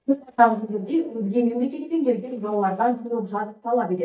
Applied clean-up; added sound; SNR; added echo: neural mask model DeepFilterNet 3.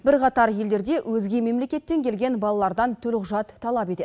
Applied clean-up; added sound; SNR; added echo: none; none; none; none.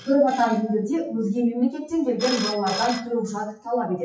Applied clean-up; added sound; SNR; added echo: classical method WPE with log-MMSE.